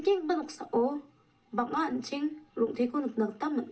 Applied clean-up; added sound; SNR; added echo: none; none; none; reverberation time 0.3 s.